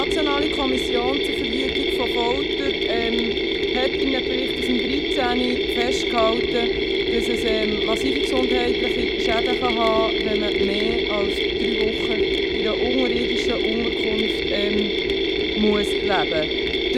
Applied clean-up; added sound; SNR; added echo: none; Mechanisms; -4 dB; none.